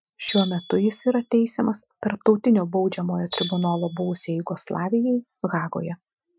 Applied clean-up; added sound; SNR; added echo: classical method Wiener filter.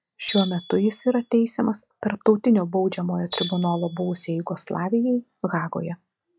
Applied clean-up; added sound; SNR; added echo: classical method log-MMSE.